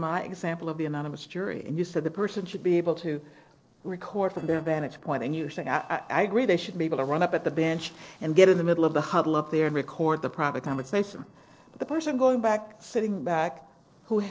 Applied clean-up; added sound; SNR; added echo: neural separator model SepFormer DNS4.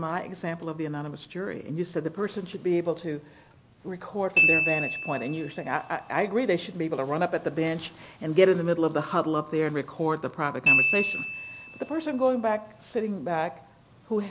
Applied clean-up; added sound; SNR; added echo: none; Glockenspiel; 1 dB; none.